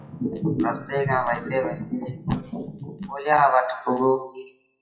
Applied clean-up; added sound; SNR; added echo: classical method WPE with log-MMSE.